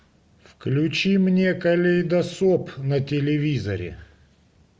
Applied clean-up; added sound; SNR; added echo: none; none; none; none.